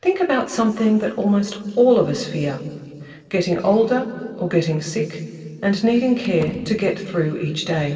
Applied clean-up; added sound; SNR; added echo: neural separator model SepFormer DNS4.